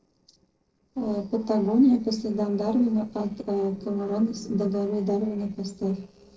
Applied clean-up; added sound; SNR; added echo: neural separator model SepFormer DNS4.